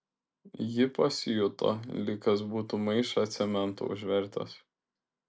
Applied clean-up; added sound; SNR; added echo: none; none; none; none.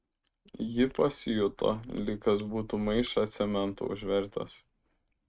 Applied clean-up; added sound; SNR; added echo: neural mask model RNNoise.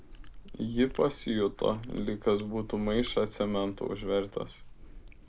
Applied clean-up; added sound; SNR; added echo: none; Chewing, mastication; 13 dB; none.